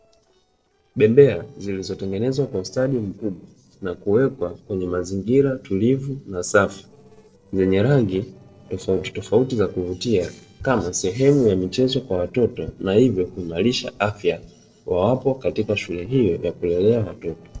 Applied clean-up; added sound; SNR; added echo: neural separator model SepFormer DNS4.